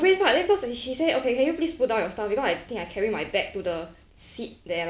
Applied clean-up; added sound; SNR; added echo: none; none; none; none.